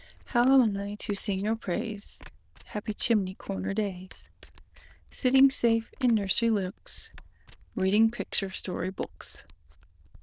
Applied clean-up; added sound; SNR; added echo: neural diffusion model UNIVERSE++.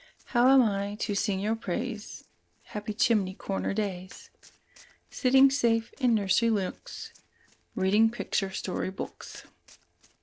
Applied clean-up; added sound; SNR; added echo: neural separator model SepFormer DNS4.